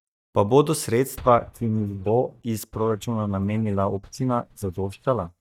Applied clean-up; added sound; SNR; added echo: neural mask model DeepFilterNet 3.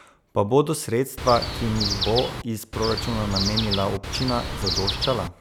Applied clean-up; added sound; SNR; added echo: none; Chirp, tweet; 3 dB; none.